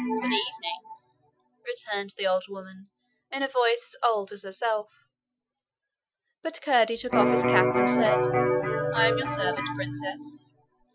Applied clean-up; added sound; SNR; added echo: classical method Wiener filter.